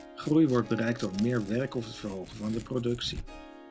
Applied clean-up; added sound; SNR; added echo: none; Harp + Tearing; 15 dB; none.